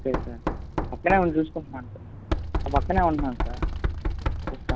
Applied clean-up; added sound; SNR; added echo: none; Knock; 0 dB; none.